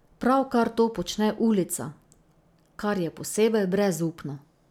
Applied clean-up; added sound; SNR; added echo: none; none; none; none.